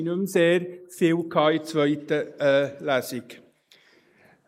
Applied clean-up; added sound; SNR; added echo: neural mask model Resemble Enhance denoiser.